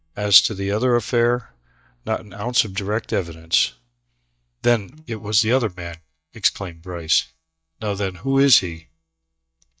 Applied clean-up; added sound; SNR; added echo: neural mask model DeepFilterNet 3.